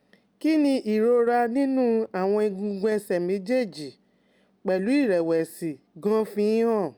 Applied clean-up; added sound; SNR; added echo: none; none; none; none.